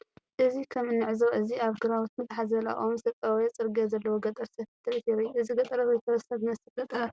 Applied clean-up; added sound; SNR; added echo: none; none; none; none.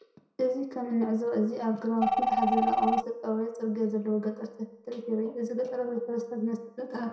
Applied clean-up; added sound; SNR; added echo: none; Telephone; 1 dB; reverberation time 0.6 s.